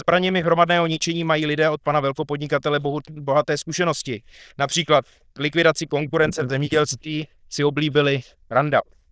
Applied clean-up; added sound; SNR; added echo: neural diffusion model UNIVERSE++.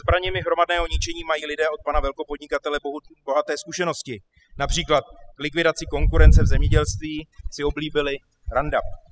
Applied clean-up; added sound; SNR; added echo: classical method spectral subtraction.